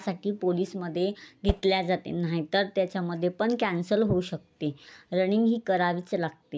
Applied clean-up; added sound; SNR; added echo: none; Whoosh, swoosh, swish; 3 dB; none.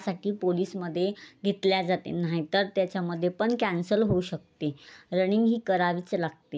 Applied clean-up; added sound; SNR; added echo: none; none; none; none.